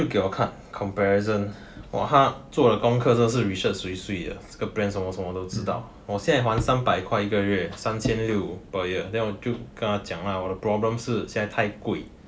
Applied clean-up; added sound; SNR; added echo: none; none; none; none.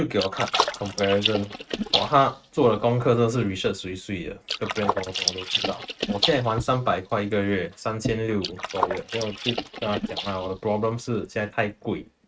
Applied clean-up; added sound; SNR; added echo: neural mask model RNNoise.